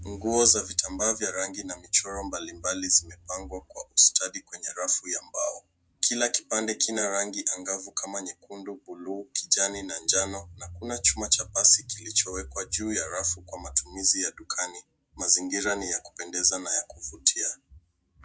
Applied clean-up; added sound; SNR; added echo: none; none; none; none.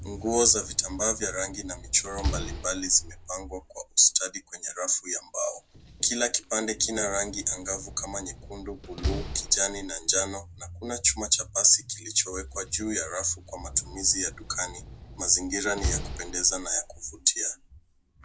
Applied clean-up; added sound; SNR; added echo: none; Slam; 11 dB; none.